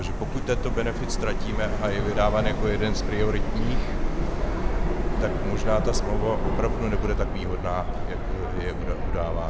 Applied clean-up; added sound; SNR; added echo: none; Subway, metro, underground; -4 dB; none.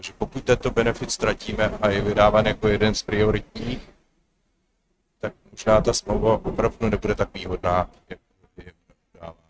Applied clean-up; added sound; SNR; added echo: neural mask model RNNoise.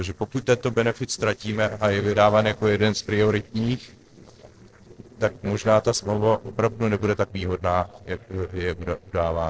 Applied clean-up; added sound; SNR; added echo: neural separator model SepFormer DNS4.